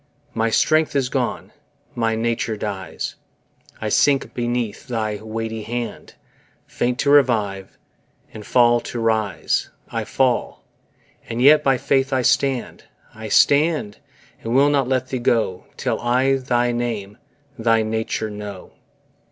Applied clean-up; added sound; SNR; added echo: none; none; none; none.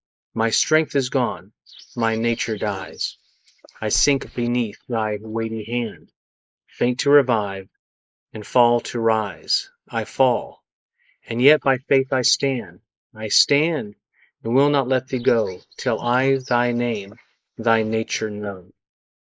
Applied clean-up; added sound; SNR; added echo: neural mask model Resemble Enhance denoiser.